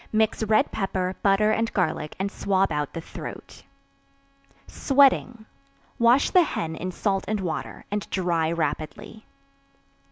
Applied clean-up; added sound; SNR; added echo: none; none; none; none.